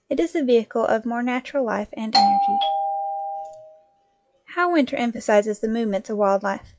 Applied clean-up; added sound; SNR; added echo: classical method log-MMSE.